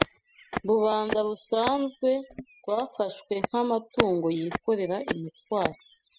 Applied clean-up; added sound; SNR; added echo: classical method spectral subtraction.